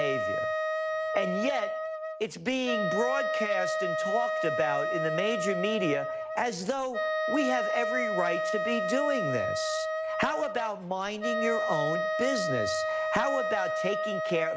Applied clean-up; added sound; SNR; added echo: none; Wind instrument, woodwind instrument; -1 dB; none.